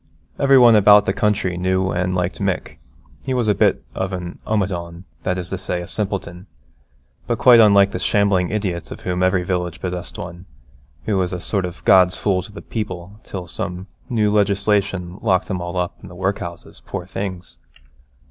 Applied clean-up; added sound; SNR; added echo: none; none; none; none.